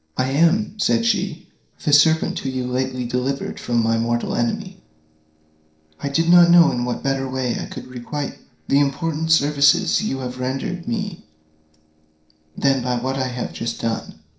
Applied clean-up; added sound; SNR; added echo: neural separator model SepFormer DNS4.